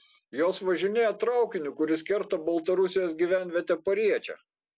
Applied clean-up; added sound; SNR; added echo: none; none; none; none.